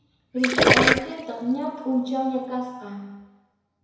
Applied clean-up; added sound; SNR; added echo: none; Gurgling; -3 dB; reverberation time 1.0 s.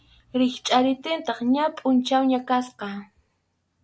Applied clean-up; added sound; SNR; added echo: none; none; none; none.